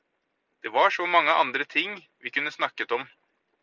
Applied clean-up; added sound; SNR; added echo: none; none; none; none.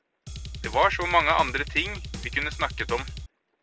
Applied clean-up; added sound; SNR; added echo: none; Drum kit; 9 dB; none.